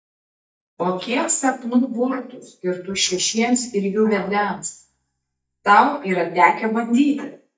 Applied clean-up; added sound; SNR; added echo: neural mask model DeepFilterNet 3.